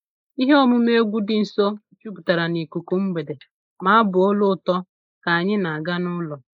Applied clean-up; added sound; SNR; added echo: neural mask model Resemble Enhance denoiser.